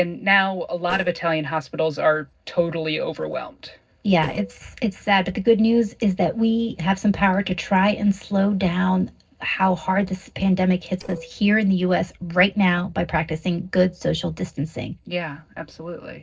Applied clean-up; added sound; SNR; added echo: neural separator model SepFormer DNS4.